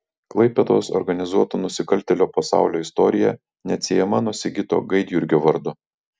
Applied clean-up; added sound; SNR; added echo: none; none; none; none.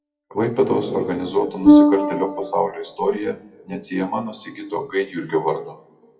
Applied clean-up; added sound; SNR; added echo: classical method WPE with log-MMSE.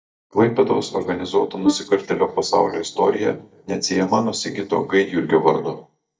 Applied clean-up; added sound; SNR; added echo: neural mask model DeepFilterNet 3.